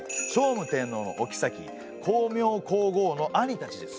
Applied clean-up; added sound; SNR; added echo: none; none; none; none.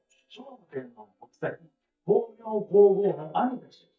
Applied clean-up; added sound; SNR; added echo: neural mask model DeepFilterNet 3.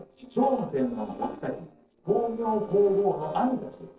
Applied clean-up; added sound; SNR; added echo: neural separator model SepFormer DNS4.